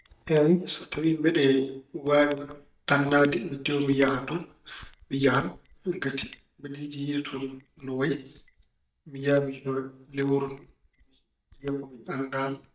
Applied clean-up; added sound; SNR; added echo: neural mask model DeepFilterNet 3.